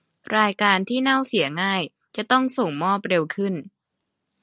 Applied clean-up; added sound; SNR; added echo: none; none; none; none.